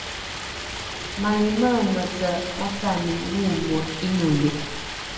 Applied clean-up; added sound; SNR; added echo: none; Stream; 8 dB; reverberation time 0.9 s.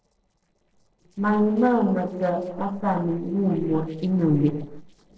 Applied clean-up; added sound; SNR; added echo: neural separator model SepFormer DNS4.